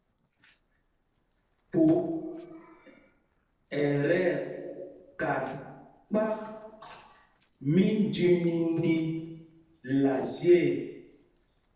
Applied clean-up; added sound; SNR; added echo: neural separator model SepFormer DNS4.